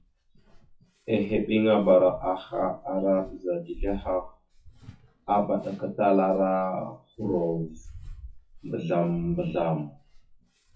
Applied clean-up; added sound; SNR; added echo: classical method WPE with log-MMSE.